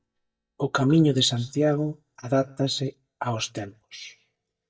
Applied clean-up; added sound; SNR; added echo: neural mask model DeepFilterNet 3.